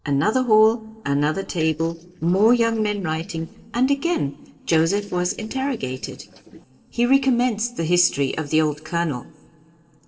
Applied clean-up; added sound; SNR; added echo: neural separator model SepFormer DNS4.